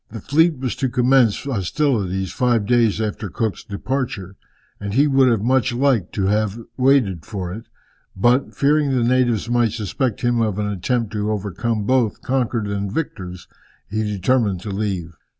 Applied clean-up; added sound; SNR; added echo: none; none; none; none.